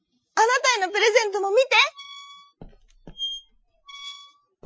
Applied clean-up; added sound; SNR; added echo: classical method Wiener filter.